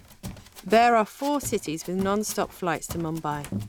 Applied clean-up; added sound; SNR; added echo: none; Run; 14 dB; none.